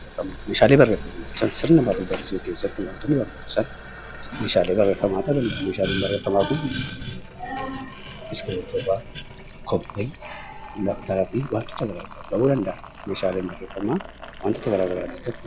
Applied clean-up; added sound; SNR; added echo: none; Boiling; 11 dB; none.